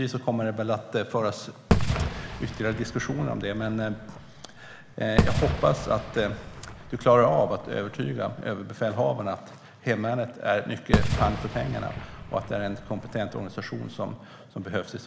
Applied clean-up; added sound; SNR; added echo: none; Fireworks; 2 dB; none.